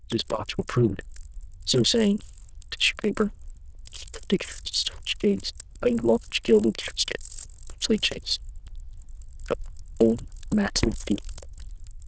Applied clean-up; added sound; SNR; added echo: neural diffusion model UNIVERSE++.